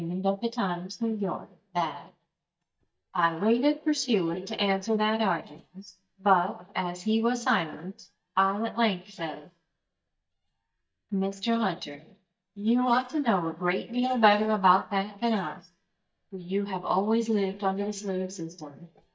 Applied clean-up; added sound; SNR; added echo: neural mask model DeepFilterNet 3.